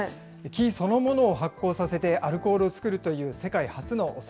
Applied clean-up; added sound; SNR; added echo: none; none; none; none.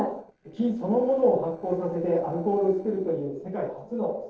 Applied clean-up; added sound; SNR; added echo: neural separator model SepFormer DNS4.